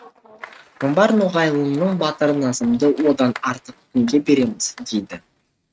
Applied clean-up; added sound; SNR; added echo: neural mask model RNNoise.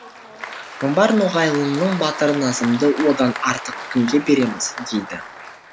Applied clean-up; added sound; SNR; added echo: none; Applause; 12 dB; none.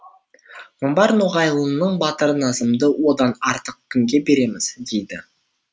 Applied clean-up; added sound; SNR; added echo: none; none; none; none.